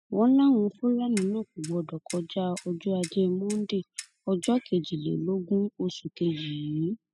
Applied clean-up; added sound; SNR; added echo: classical method spectral subtraction.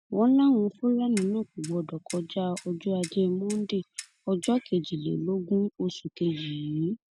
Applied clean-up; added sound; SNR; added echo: none; Clock; 19 dB; none.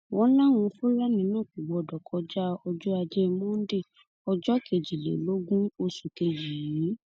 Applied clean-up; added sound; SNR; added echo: none; none; none; none.